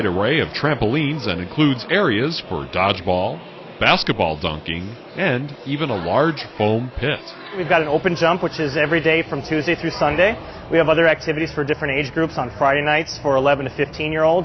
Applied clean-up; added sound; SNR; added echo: none; none; none; none.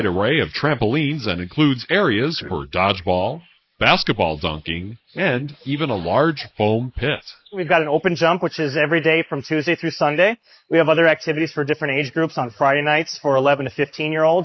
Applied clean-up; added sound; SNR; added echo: neural mask model Resemble Enhance denoiser.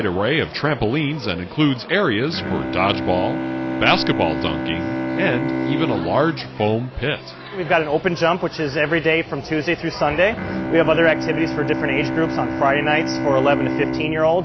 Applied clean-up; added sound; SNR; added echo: none; Bowed string instrument; 6 dB; none.